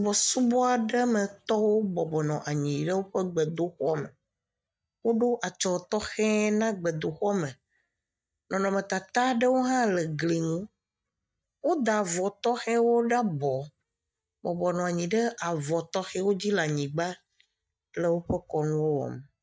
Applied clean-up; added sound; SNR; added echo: neural mask model DeepFilterNet 3.